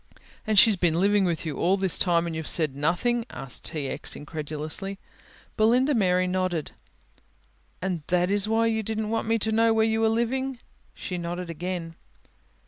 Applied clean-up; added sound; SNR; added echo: none; none; none; none.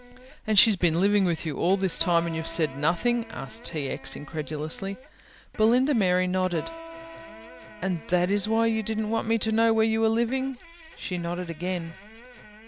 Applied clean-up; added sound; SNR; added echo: none; Acoustic guitar + Fart; 18 dB; none.